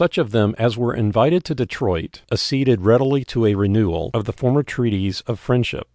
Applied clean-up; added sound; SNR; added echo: none; none; none; none.